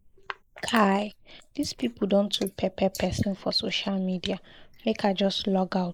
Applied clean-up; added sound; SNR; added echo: neural mask model Resemble Enhance denoiser.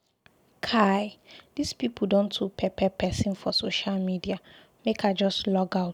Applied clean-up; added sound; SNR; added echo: none; none; none; none.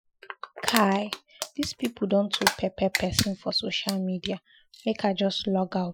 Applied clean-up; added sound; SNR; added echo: classical method Wiener filter.